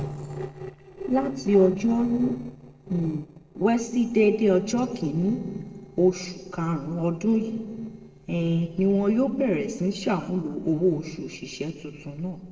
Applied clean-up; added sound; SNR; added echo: neural separator model SepFormer DNS4.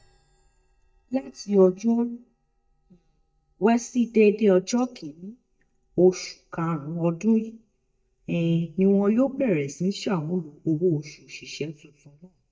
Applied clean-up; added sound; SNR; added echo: neural mask model DeepFilterNet 3.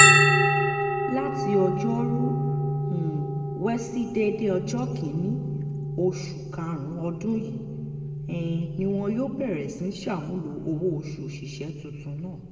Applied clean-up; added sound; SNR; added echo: none; Bell; -3 dB; reverberation time 1.6 s.